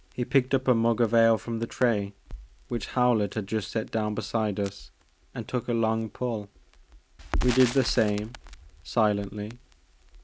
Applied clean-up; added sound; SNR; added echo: none; Crackle; 12 dB; none.